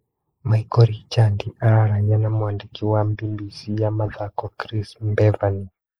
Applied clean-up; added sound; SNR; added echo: neural mask model Resemble Enhance denoiser.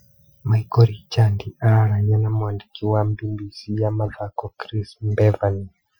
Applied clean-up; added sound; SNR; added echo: classical method Wiener filter.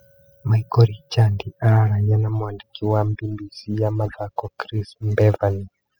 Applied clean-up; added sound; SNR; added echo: classical method spectral subtraction.